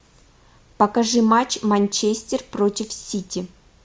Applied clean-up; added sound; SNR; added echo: none; none; none; none.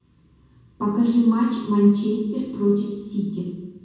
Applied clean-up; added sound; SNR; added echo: none; none; none; reverberation time 1.1 s.